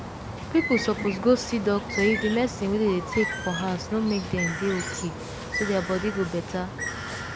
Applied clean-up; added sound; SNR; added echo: none; Bird; 6 dB; none.